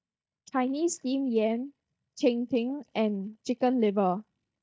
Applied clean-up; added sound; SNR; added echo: neural mask model DeepFilterNet 3.